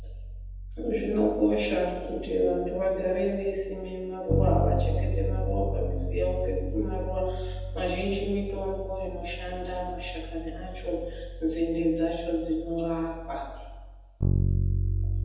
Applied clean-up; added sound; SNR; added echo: none; Bass guitar; 1 dB; reverberation time 1.1 s.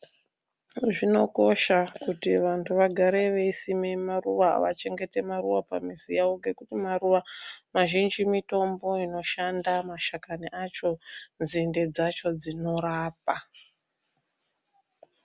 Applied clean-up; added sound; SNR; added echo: none; none; none; none.